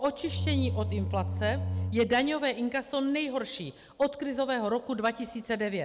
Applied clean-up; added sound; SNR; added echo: none; Bowed string instrument; 2 dB; none.